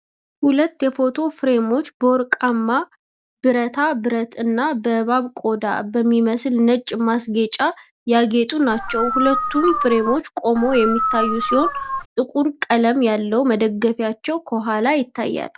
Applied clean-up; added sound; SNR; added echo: none; Dog; 3 dB; none.